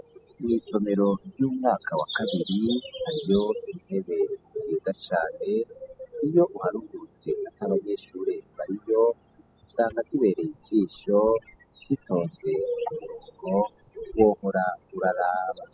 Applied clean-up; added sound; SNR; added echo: classical method spectral subtraction.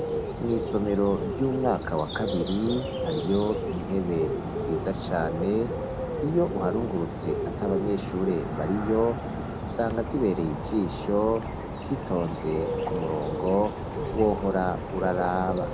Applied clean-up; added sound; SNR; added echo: none; Bird; 3 dB; none.